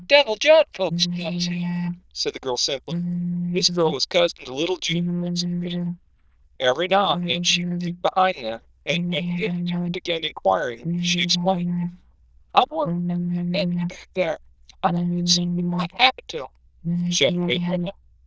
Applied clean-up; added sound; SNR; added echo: neural diffusion model UNIVERSE++.